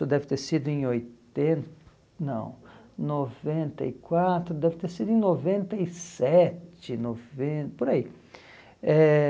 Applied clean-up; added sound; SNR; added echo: none; none; none; none.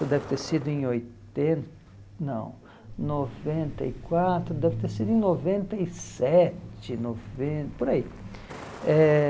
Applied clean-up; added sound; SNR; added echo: none; Truck; 13 dB; none.